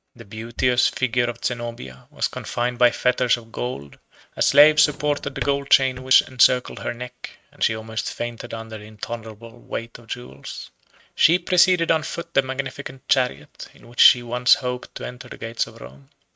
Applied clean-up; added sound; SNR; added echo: neural mask model RNNoise.